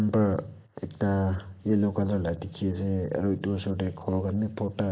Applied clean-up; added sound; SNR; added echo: neural mask model Resemble Enhance denoiser.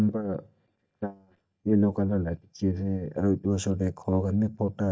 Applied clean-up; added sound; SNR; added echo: neural mask model DeepFilterNet 3.